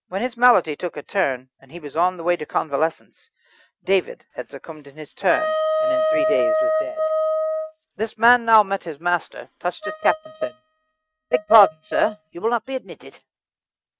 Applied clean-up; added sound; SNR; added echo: neural mask model RNNoise.